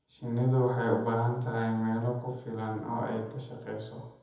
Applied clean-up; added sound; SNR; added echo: none; none; none; reverberation time 1.0 s.